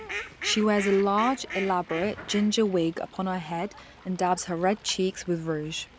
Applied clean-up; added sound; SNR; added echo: none; Fowl; 13 dB; none.